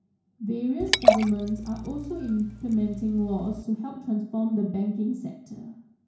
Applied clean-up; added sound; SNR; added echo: none; Liquid; -1 dB; reverberation time 0.6 s.